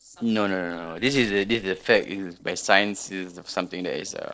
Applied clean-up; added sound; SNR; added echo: neural separator model SepFormer DNS4.